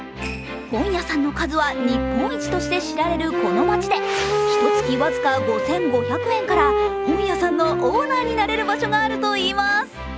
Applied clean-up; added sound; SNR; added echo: none; Wind instrument, woodwind instrument; 2 dB; none.